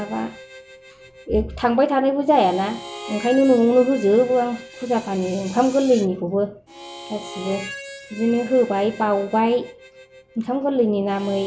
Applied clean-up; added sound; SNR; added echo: none; Screech + Harmonica; 18 dB; none.